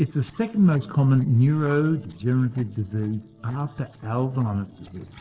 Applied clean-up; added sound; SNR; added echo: neural separator model SepFormer DNS4.